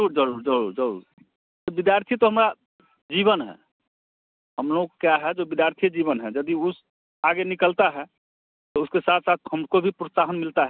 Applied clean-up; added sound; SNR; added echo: none; none; none; none.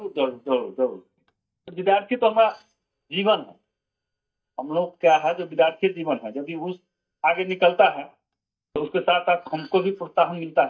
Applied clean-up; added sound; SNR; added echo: neural mask model DeepFilterNet 3.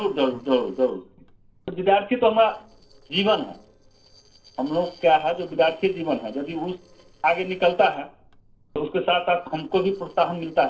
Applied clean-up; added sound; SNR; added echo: neural separator model SepFormer DNS4.